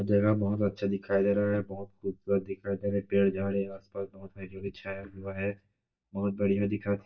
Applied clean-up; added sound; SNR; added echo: neural mask model DeepFilterNet 3.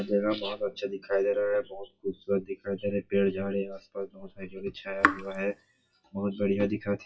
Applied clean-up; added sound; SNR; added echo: classical method WPE with log-MMSE.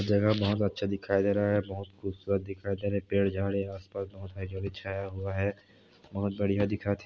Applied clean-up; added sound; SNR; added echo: none; none; none; none.